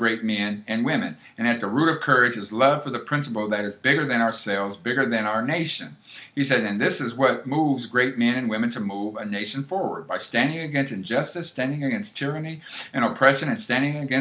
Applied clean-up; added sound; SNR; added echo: none; none; none; none.